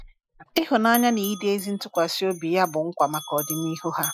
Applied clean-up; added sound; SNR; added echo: classical method Wiener filter.